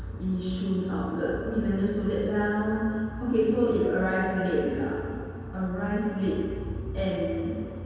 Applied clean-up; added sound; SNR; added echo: none; none; none; reverberation time 2.2 s.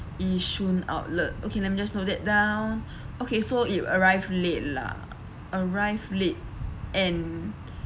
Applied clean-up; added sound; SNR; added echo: none; none; none; none.